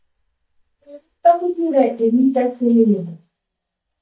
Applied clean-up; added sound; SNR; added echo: neural mask model DeepFilterNet 3.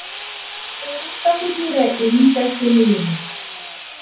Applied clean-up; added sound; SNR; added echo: none; Drill; 11 dB; reverberation time 0.6 s.